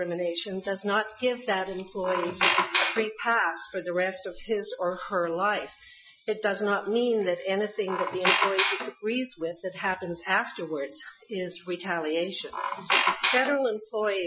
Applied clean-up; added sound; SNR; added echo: classical method Wiener filter.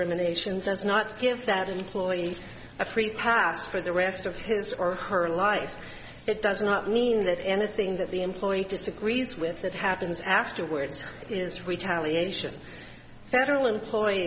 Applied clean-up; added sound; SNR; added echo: none; none; none; none.